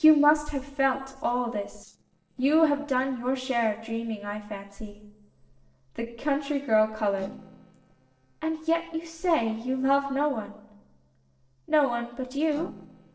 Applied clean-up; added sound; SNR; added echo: neural separator model SepFormer DNS4.